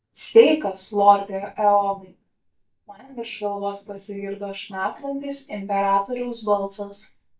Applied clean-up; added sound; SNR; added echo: neural mask model DeepFilterNet 3.